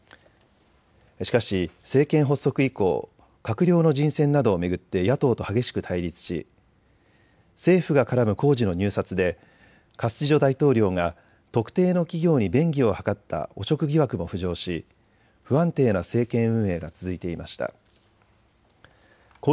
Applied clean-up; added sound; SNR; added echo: none; none; none; none.